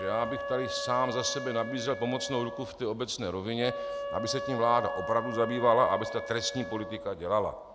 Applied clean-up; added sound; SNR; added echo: none; Wind instrument, woodwind instrument; 7 dB; none.